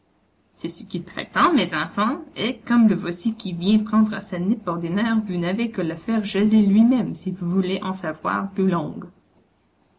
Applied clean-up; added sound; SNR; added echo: none; none; none; none.